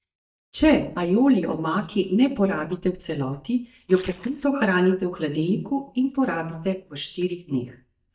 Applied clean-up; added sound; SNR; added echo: neural mask model DeepFilterNet 3.